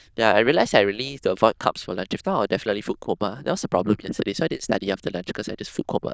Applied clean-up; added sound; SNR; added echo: neural diffusion model UNIVERSE++.